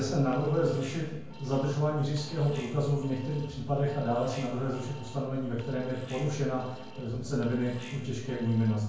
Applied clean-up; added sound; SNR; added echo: none; Alarm; 15 dB; reverberation time 0.5 s.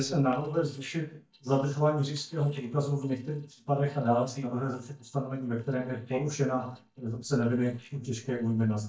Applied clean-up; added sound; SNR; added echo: neural mask model DeepFilterNet 3.